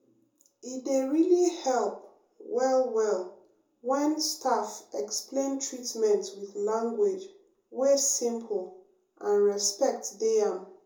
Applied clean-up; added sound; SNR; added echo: none; none; none; reverberation time 0.6 s.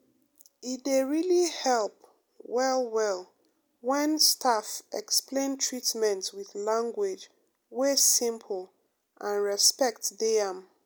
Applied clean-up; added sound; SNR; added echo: none; none; none; none.